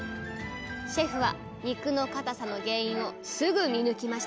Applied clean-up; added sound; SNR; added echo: none; Dog; 18 dB; none.